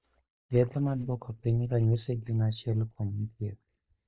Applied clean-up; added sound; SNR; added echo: neural mask model DeepFilterNet 3.